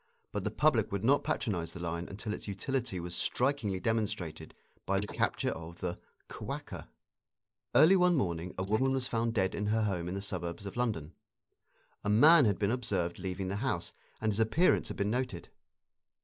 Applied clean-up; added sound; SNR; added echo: neural mask model Resemble Enhance denoiser.